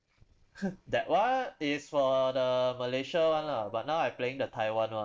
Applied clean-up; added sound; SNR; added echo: neural separator model SepFormer DNS4.